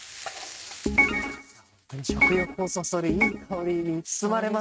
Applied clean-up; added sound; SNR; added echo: neural mask model RNNoise.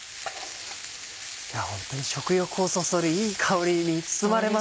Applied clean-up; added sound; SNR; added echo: none; none; none; none.